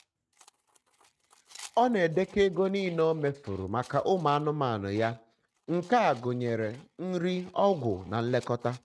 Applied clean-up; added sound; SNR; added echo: neural mask model RNNoise.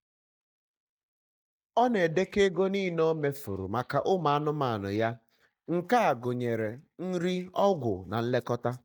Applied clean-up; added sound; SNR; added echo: neural mask model DeepFilterNet 3.